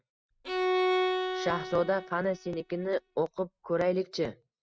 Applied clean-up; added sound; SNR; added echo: neural mask model RNNoise.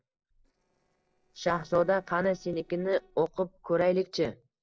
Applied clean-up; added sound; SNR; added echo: neural separator model SepFormer DNS4.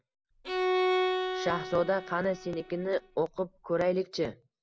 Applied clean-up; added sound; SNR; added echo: none; Bowed string instrument; 1 dB; none.